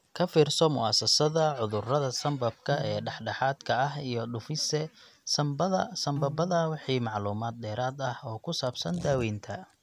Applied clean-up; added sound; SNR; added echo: none; Piano; 10 dB; none.